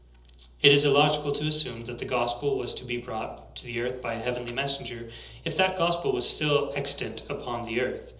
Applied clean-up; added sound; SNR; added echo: none; none; none; reverberation time 1.2 s.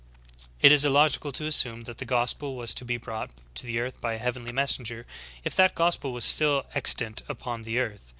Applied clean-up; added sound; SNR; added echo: none; none; none; none.